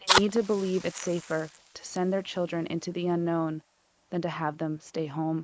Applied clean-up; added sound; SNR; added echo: neural mask model Resemble Enhance denoiser.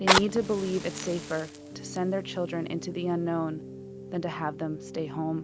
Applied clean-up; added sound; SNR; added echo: none; Fire; 4 dB; none.